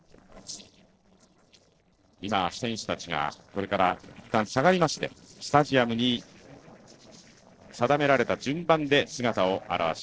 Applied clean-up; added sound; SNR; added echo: neural separator model SepFormer DNS4.